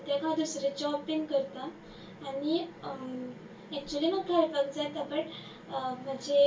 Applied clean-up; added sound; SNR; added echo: none; none; none; reverberation time 0.2 s.